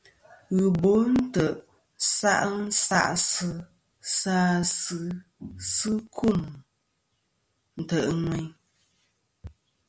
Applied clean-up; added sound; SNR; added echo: none; none; none; none.